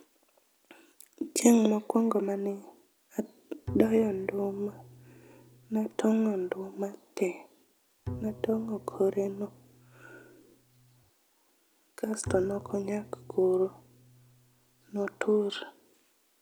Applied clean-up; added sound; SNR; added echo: none; Bowed string instrument; 15 dB; none.